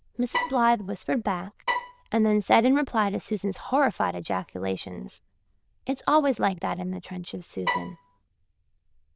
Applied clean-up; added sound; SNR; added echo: neural diffusion model UNIVERSE++.